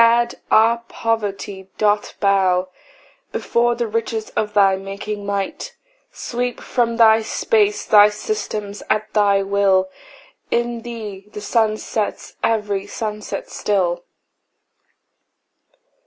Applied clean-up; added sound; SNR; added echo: none; none; none; none.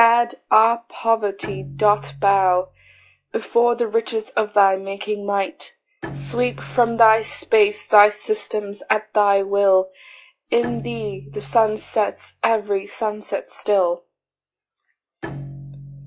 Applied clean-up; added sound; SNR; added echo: classical method log-MMSE.